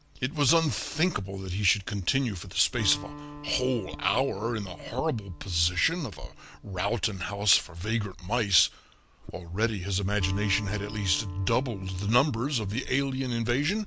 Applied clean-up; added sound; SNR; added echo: none; Acoustic guitar; 19 dB; none.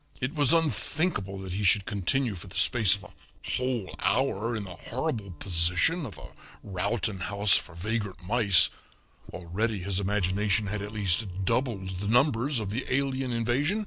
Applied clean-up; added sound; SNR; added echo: neural separator model SepFormer DNS4.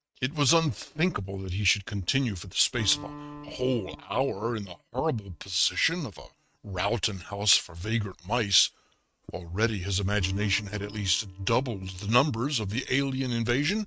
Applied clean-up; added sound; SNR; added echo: neural mask model RNNoise.